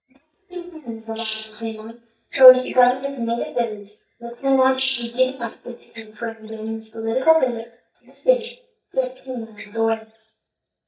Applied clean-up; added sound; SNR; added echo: neural mask model DeepFilterNet 3.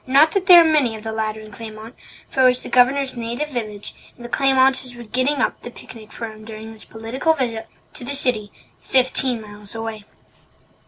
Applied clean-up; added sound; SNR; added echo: none; none; none; none.